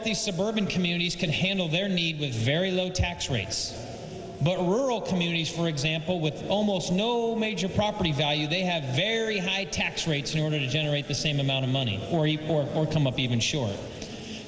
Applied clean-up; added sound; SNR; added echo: none; none; none; none.